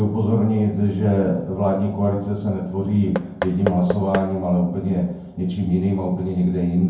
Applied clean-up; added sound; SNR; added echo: none; Knock / Wood; 9 dB; reverberation time 0.9 s.